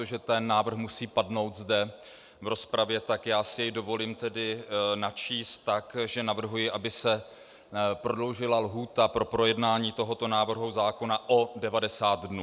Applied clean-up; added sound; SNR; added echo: none; none; none; none.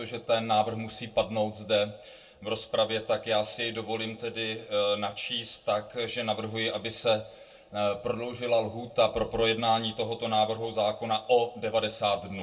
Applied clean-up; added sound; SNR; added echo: none; none; none; reverberation time 0.2 s.